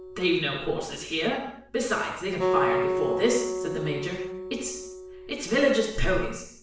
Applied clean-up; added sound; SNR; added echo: none; Acoustic guitar; 4 dB; reverberation time 0.6 s.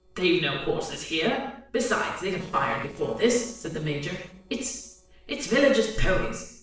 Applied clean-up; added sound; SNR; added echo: neural separator model SepFormer DNS4.